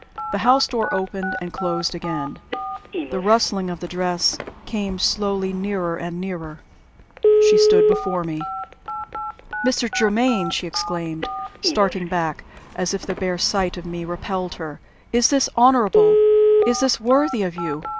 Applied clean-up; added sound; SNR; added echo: none; Telephone; 1 dB; none.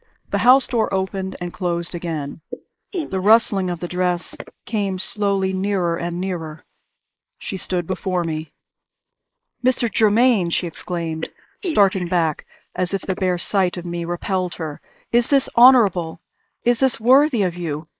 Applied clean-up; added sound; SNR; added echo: neural mask model Resemble Enhance denoiser.